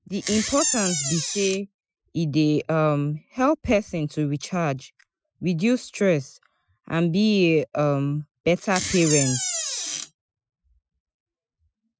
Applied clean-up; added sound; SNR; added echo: classical method Wiener filter.